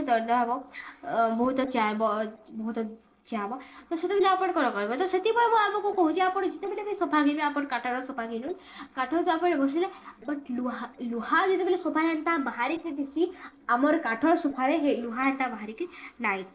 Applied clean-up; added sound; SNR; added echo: neural separator model SepFormer DNS4.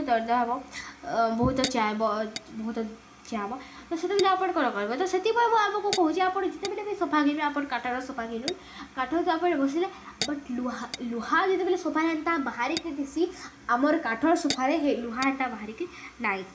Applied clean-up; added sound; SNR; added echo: none; Tap / Glass; 16 dB; reverberation time 0.4 s.